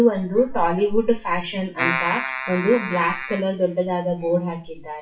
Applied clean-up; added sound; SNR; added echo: classical method WPE with log-MMSE.